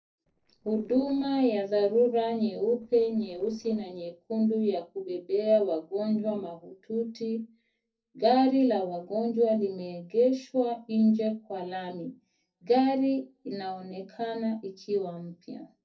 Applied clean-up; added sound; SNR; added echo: neural separator model SepFormer DNS4.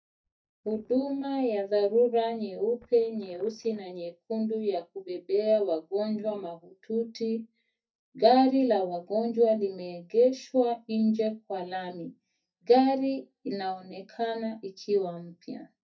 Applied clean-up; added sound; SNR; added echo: neural mask model DeepFilterNet 3.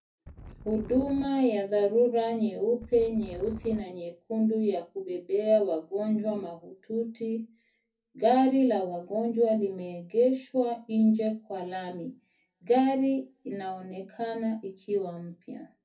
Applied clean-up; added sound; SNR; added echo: none; Wind; 16 dB; reverberation time 0.3 s.